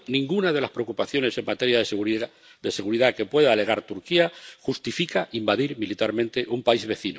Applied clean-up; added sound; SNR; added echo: none; none; none; none.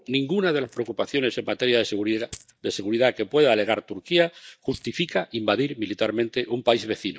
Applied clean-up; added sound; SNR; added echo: neural mask model DeepFilterNet 3.